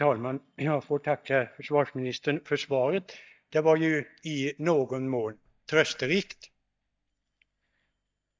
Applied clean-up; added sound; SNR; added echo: neural mask model DeepFilterNet 3.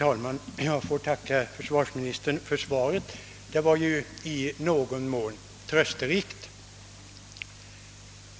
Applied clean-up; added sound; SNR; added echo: none; none; none; none.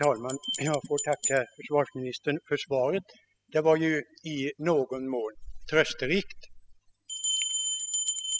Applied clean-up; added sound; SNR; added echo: classical method spectral subtraction.